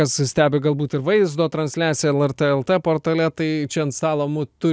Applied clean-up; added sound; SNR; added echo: none; none; none; none.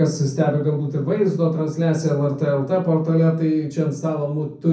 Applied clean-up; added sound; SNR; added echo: none; none; none; reverberation time 0.6 s.